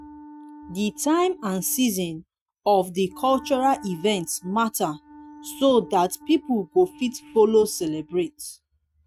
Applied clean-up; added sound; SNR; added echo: neural mask model RNNoise.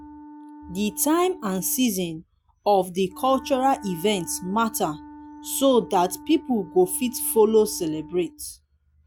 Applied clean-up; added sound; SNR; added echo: none; Wind instrument, woodwind instrument; 19 dB; none.